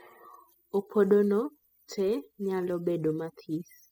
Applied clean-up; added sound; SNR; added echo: classical method spectral subtraction.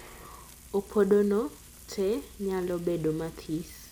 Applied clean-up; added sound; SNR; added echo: none; Frying (food); 20 dB; none.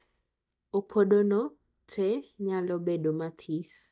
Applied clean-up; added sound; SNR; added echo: neural mask model DeepFilterNet 3.